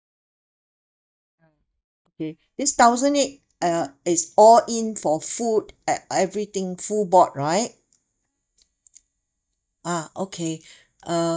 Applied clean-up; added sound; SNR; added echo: neural mask model DeepFilterNet 3.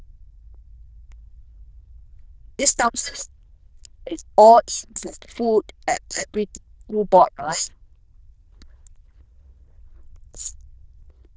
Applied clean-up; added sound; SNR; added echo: neural diffusion model UNIVERSE++.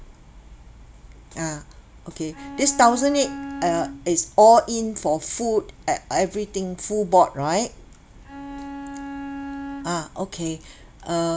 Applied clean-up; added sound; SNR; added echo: none; Bowed string instrument; 11 dB; none.